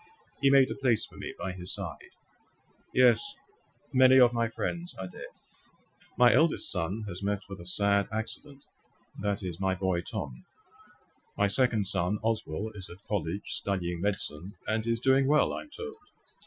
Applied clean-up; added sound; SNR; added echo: classical method Wiener filter.